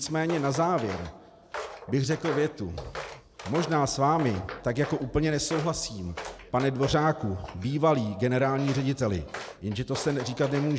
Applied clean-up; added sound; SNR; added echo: none; Walk, footsteps; 13 dB; none.